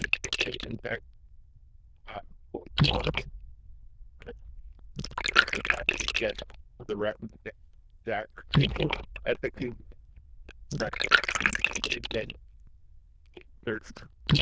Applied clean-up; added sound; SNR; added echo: neural diffusion model UNIVERSE++.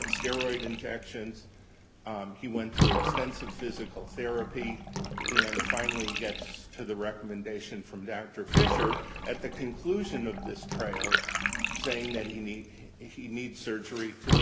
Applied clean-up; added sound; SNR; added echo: none; Bathtub (filling or washing) / Water; -3 dB; none.